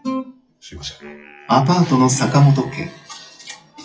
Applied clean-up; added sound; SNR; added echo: classical method WPE with log-MMSE.